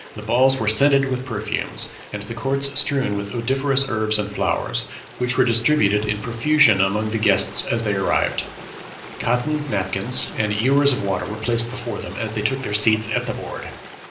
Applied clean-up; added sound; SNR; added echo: none; Stream; 16 dB; reverberation time 0.5 s.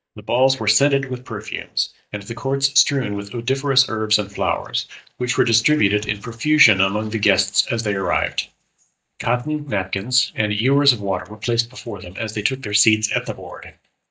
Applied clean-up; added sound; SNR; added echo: neural mask model DeepFilterNet 3.